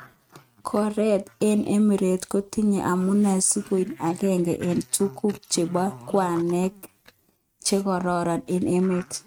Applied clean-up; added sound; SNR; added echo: neural mask model RNNoise.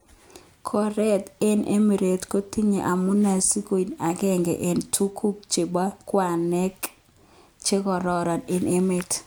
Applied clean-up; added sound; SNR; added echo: none; none; none; none.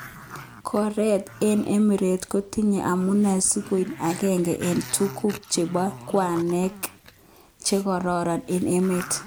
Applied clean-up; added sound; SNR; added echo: none; Growling; 18 dB; none.